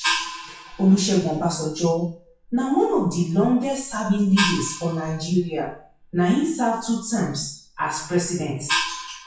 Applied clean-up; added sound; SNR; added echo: classical method WPE with log-MMSE.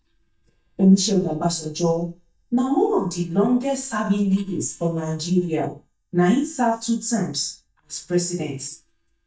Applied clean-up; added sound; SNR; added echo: neural mask model DeepFilterNet 3.